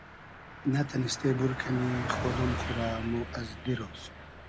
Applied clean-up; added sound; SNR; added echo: none; Car passing by; 6 dB; none.